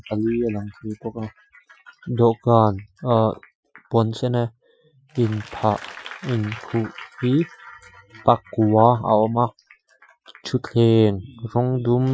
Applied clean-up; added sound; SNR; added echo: classical method Wiener filter.